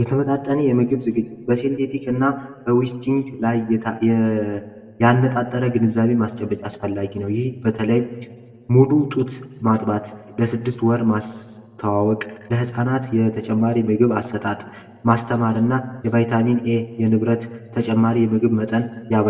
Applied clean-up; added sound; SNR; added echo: none; none; none; reverberation time 1.3 s.